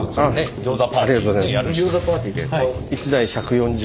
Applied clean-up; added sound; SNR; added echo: none; Thunder; 12 dB; none.